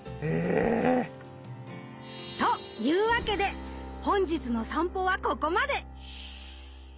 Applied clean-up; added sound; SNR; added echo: none; none; none; none.